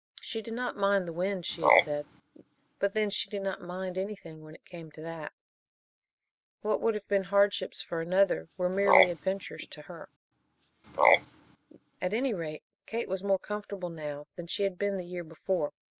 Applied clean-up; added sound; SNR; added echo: none; Frog; -2 dB; none.